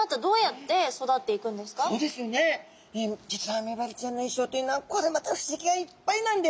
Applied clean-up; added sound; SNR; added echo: none; none; none; none.